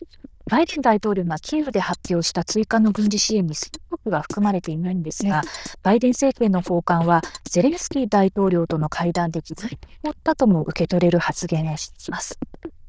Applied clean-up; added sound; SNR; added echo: neural diffusion model UNIVERSE++.